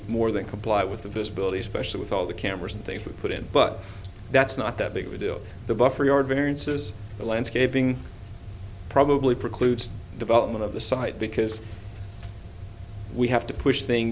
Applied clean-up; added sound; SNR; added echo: none; none; none; none.